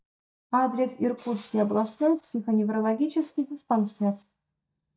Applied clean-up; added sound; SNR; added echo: neural mask model DeepFilterNet 3.